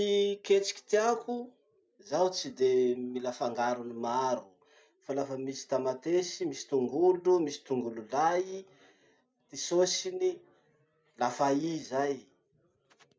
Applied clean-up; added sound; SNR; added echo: none; none; none; none.